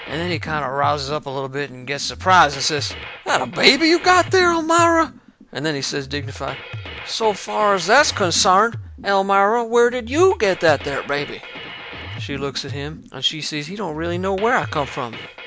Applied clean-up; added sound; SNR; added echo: none; Drum kit; 14 dB; none.